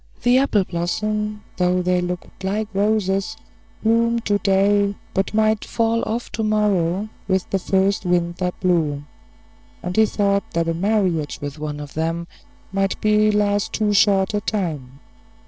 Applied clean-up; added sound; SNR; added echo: neural separator model SepFormer DNS4.